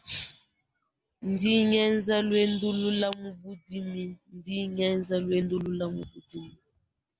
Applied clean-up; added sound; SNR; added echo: none; none; none; none.